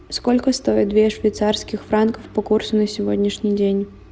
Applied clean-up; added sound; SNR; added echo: none; none; none; none.